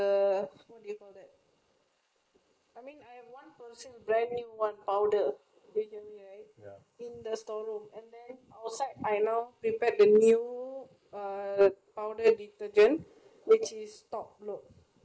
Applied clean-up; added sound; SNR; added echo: neural mask model Resemble Enhance denoiser.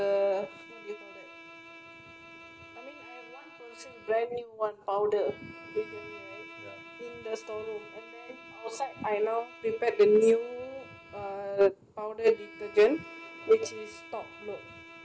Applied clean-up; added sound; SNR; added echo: none; Bowed string instrument; 18 dB; none.